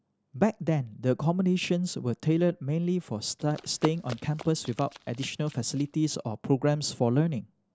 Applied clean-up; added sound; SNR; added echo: none; Run; 15 dB; none.